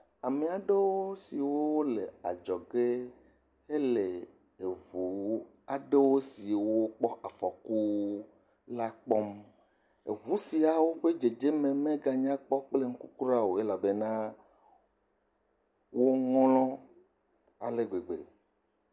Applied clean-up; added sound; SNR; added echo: none; none; none; none.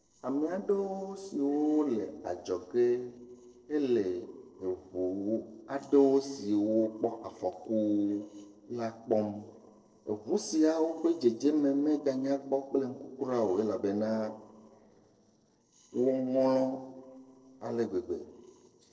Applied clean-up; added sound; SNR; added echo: neural separator model SepFormer DNS4.